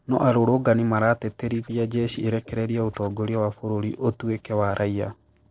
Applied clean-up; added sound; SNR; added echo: neural separator model SepFormer DNS4.